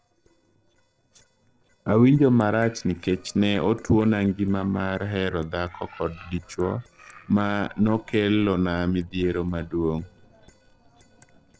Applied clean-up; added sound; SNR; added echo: neural separator model SepFormer DNS4.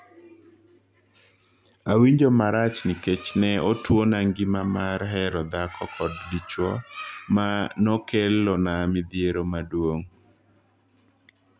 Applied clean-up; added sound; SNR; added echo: none; none; none; none.